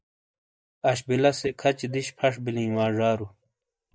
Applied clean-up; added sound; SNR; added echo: neural mask model DeepFilterNet 3.